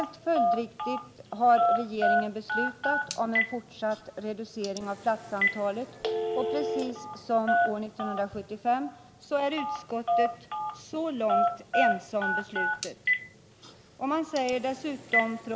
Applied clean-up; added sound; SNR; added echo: none; Telephone; 0 dB; none.